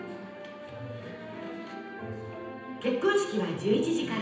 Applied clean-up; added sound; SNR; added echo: none; none; none; reverberation time 0.9 s.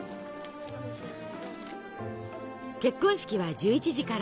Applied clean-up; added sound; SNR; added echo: none; none; none; none.